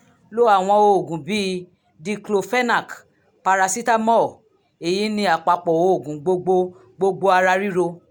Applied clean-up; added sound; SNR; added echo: none; none; none; none.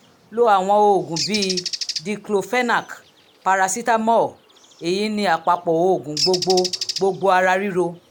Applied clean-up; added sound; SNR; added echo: none; Bird; 11 dB; none.